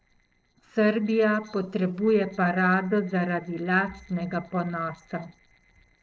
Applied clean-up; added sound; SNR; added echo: neural separator model SepFormer DNS4.